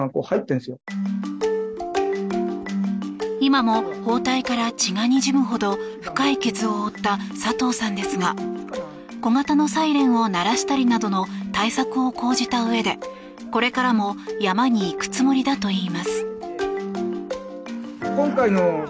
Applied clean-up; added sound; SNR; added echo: none; none; none; none.